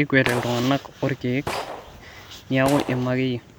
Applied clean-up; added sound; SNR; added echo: none; Gunshot, gunfire; 11 dB; none.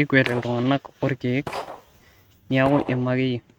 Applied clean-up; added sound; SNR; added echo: neural mask model RNNoise.